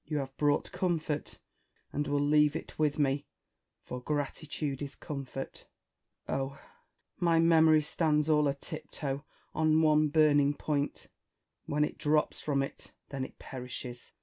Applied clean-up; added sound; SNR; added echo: none; none; none; none.